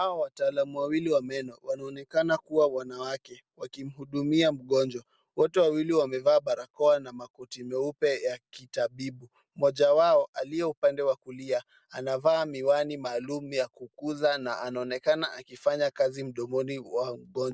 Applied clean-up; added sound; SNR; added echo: none; none; none; none.